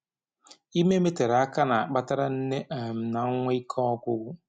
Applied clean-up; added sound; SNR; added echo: none; none; none; none.